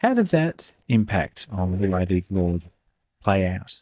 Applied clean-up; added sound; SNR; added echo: neural mask model DeepFilterNet 3.